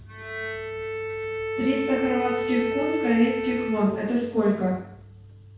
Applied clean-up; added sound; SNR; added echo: none; Bowed string instrument; 4 dB; reverberation time 0.6 s.